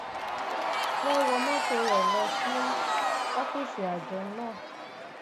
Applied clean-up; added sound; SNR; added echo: none; Crowd / Cheering; -4 dB; none.